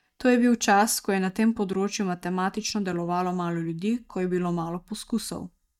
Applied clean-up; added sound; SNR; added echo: neural mask model DeepFilterNet 3.